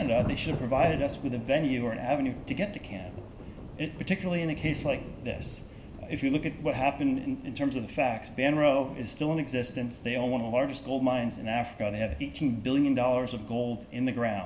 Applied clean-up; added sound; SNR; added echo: none; Thunder / Rain; 12 dB; reverberation time 2.8 s.